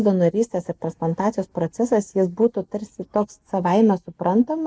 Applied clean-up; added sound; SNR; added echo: none; none; none; none.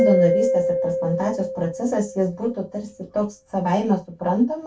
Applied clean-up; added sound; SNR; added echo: none; Mallet percussion; 2 dB; reverberation time 0.2 s.